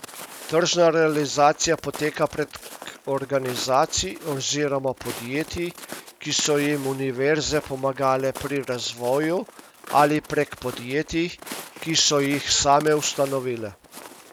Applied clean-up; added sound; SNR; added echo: none; Walk, footsteps; 17 dB; none.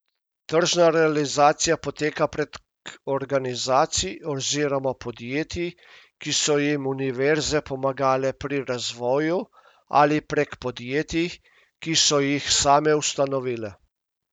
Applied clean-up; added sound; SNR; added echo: none; none; none; none.